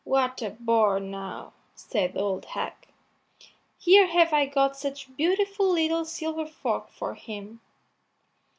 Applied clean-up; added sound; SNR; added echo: none; none; none; none.